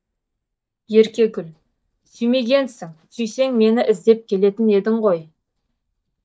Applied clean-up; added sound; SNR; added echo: neural mask model DeepFilterNet 3.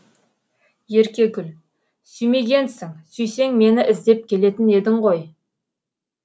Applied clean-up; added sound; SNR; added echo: none; none; none; none.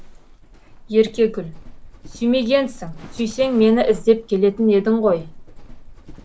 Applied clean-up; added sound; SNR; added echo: none; Livestock, farm animals, working animals; 17 dB; none.